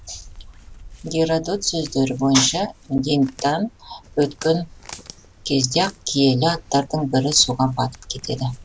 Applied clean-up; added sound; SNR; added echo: none; Walk, footsteps; 20 dB; none.